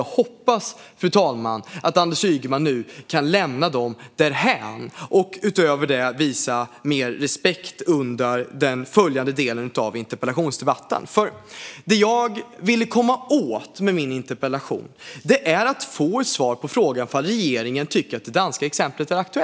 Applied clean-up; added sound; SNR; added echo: none; none; none; none.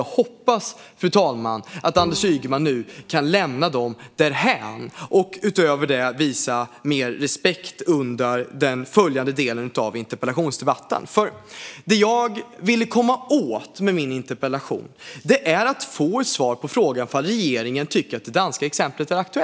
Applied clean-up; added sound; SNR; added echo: none; Bowed string instrument; 19 dB; none.